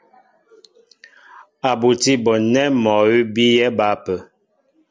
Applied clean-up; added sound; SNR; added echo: none; none; none; none.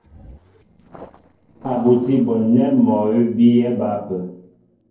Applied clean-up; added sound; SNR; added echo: neural separator model SepFormer DNS4.